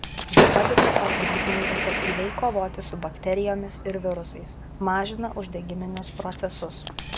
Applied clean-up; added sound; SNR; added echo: none; Gunshot, gunfire / Fireworks + Gunshot, gunfire; -2 dB; none.